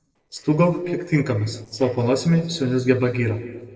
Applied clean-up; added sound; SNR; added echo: neural separator model SepFormer DNS4.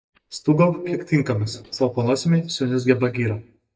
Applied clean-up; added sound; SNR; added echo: neural mask model DeepFilterNet 3.